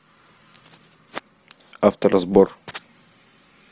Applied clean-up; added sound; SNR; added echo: none; none; none; none.